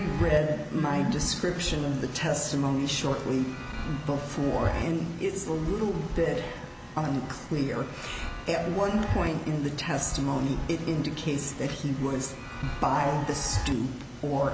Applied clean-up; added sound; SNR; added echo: none; Chime; 9 dB; none.